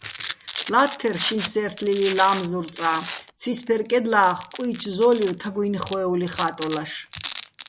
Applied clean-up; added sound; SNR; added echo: none; Domestic sounds, home sounds; 13 dB; none.